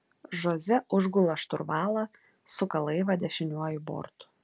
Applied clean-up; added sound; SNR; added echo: none; none; none; none.